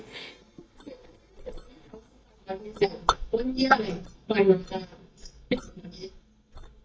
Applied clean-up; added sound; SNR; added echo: neural mask model DeepFilterNet 3.